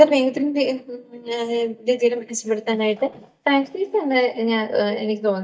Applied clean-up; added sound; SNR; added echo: neural mask model DeepFilterNet 3.